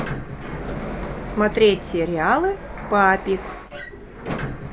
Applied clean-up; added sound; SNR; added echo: none; Sliding door; 8 dB; none.